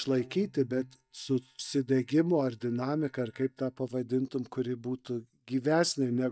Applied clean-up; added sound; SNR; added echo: neural mask model DeepFilterNet 3.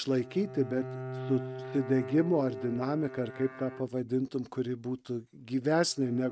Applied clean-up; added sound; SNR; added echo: neural mask model RNNoise.